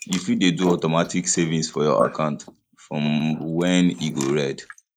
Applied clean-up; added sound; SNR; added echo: neural mask model Resemble Enhance denoiser.